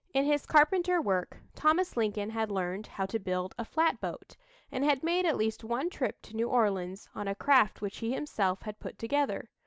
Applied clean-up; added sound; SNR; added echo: none; none; none; none.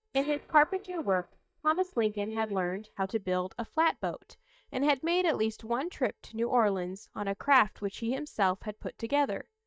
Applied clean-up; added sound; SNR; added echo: neural mask model DeepFilterNet 3.